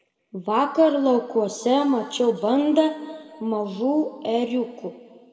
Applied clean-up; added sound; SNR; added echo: none; none; none; reverberation time 1.9 s.